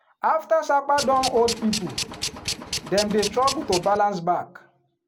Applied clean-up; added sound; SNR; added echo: none; Tools; 7 dB; none.